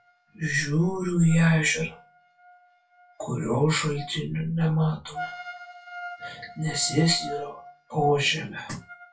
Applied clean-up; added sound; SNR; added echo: classical method WPE with log-MMSE.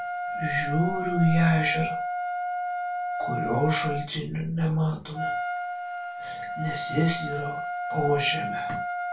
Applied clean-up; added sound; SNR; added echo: none; Trumpet; 3 dB; reverberation time 0.2 s.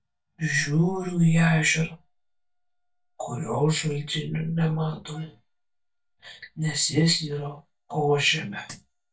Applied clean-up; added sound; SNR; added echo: neural mask model DeepFilterNet 3.